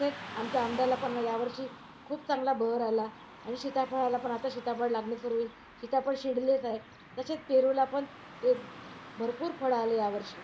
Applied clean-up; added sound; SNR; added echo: none; Car passing by / Traffic noise, roadway noise; 16 dB; none.